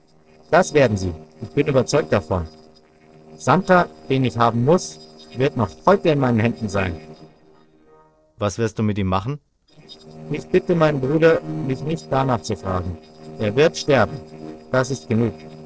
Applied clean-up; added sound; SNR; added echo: neural separator model SepFormer DNS4.